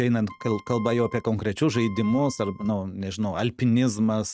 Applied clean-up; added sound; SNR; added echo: neural mask model RNNoise.